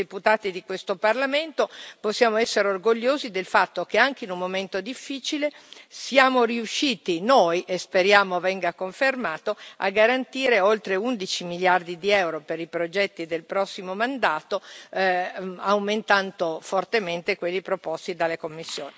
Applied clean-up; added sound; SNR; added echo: none; none; none; none.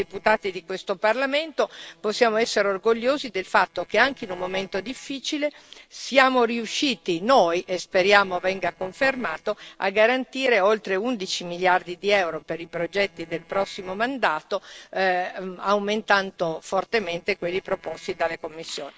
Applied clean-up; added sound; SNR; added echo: neural separator model SepFormer DNS4.